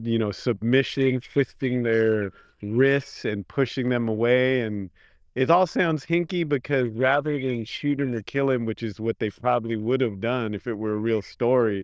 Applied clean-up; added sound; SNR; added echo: neural diffusion model UNIVERSE++.